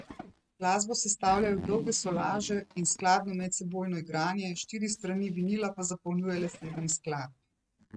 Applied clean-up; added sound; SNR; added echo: neural mask model RNNoise.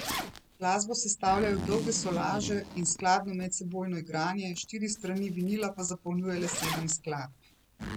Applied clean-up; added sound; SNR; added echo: none; Zipper (clothing); 9 dB; none.